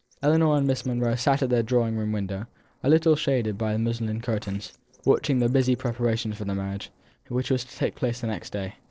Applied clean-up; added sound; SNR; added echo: neural separator model SepFormer DNS4.